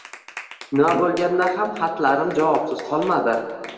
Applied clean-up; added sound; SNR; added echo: none; Clapping; 18 dB; reverberation time 2.2 s.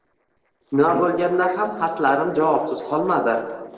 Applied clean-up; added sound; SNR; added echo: neural separator model SepFormer DNS4.